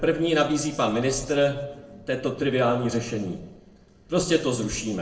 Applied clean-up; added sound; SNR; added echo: neural separator model SepFormer DNS4.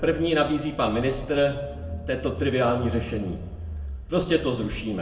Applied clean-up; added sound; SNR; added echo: none; Engine / Car; 11 dB; reverberation time 0.7 s.